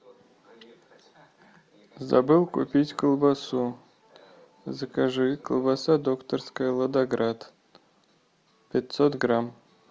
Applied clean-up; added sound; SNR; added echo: none; none; none; none.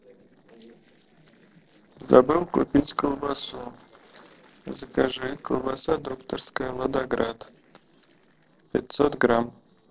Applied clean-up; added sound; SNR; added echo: neural separator model SepFormer DNS4.